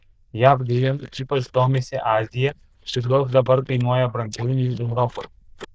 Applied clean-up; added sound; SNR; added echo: neural diffusion model UNIVERSE++.